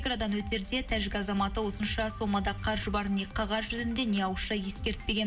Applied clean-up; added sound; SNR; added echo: none; none; none; reverberation time 2.8 s.